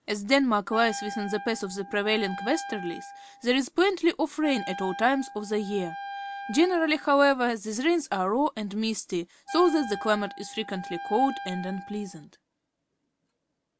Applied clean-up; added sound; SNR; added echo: none; Wind instrument, woodwind instrument; 12 dB; none.